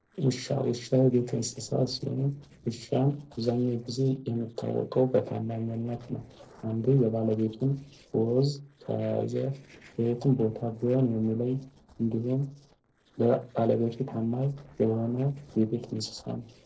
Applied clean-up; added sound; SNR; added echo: neural separator model SepFormer DNS4.